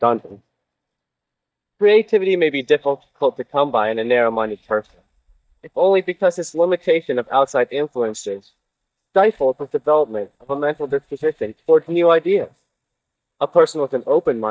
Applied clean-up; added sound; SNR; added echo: neural mask model DeepFilterNet 3.